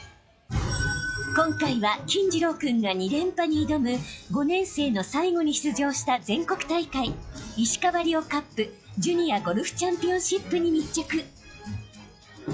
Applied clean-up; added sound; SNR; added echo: classical method log-MMSE.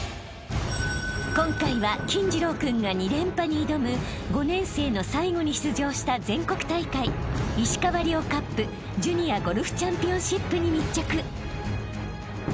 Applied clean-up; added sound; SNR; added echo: none; Thunder; 13 dB; none.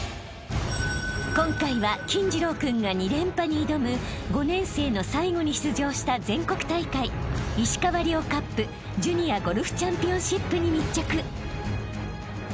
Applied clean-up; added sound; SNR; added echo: none; none; none; none.